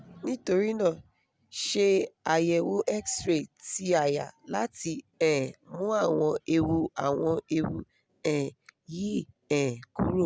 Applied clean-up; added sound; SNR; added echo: none; none; none; none.